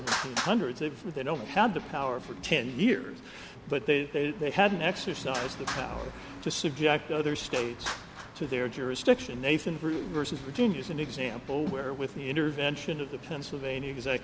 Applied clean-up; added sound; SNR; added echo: none; Traffic noise, roadway noise + Electric guitar; 12 dB; none.